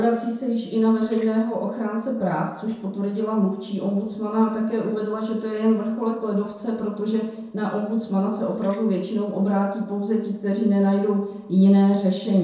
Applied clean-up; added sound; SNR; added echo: neural separator model SepFormer DNS4.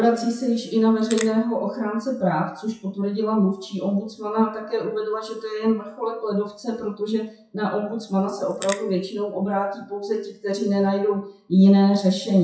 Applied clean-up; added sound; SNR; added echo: classical method WPE with log-MMSE.